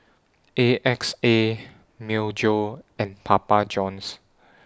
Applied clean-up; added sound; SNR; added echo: none; none; none; none.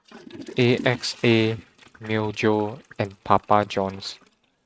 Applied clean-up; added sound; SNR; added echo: neural mask model RNNoise.